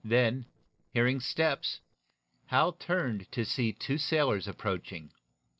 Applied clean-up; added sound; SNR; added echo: neural separator model SepFormer DNS4.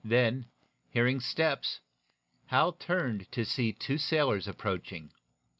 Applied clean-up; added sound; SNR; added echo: none; none; none; none.